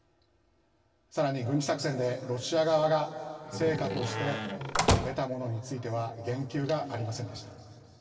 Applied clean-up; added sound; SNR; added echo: none; Slam; -1 dB; reverberation time 3.0 s.